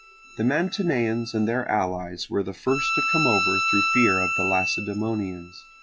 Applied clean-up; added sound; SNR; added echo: classical method log-MMSE.